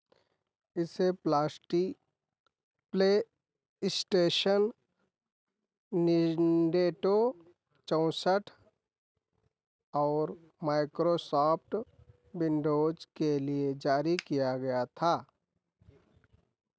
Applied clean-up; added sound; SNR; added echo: none; Finger snapping; 13 dB; none.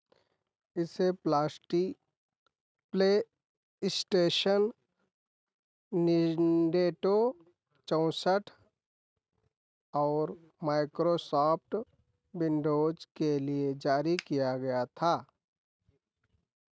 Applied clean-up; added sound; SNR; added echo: neural mask model RNNoise.